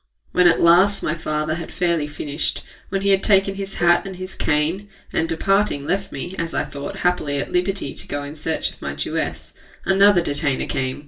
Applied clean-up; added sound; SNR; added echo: none; Cowbell; 19 dB; reverberation time 0.2 s.